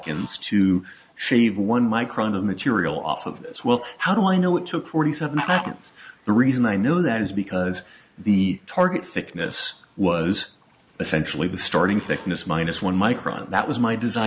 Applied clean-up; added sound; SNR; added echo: none; Fowl; 19 dB; none.